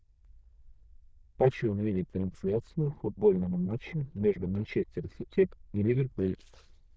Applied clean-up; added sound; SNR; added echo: neural diffusion model UNIVERSE++.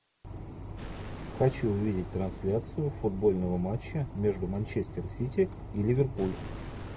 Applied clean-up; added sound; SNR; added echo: none; Explosion; 17 dB; none.